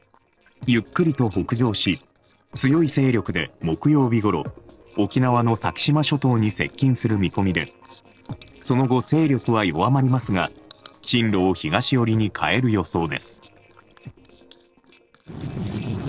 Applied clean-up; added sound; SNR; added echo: neural separator model SepFormer DNS4.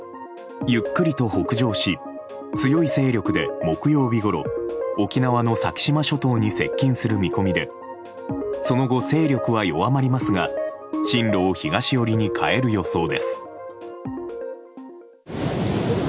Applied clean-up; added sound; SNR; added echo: none; none; none; none.